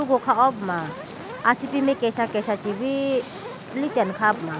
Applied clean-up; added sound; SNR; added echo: none; Fire; 12 dB; none.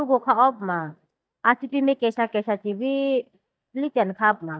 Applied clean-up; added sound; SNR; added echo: neural mask model DeepFilterNet 3.